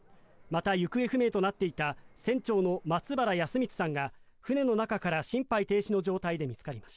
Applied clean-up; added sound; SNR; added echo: none; none; none; none.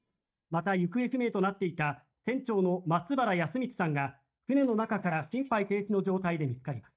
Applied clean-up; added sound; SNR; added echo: neural mask model DeepFilterNet 3.